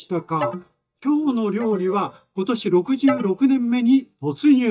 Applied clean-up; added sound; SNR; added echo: neural mask model DeepFilterNet 3.